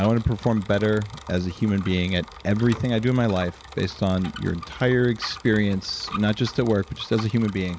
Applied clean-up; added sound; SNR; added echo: none; Bicycle; 17 dB; none.